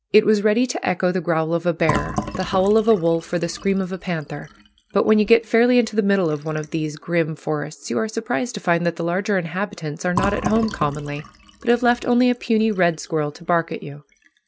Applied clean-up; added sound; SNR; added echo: none; Fill (with liquid); 14 dB; none.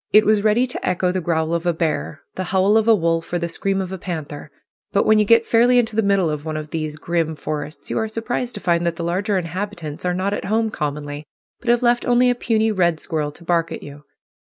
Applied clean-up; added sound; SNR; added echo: none; none; none; none.